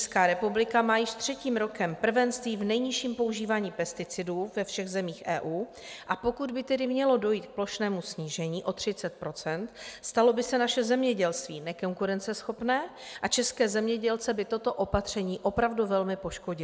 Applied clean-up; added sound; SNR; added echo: none; none; none; none.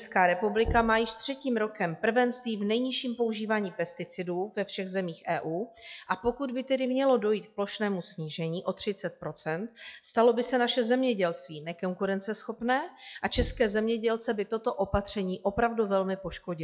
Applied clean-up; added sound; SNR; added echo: classical method log-MMSE.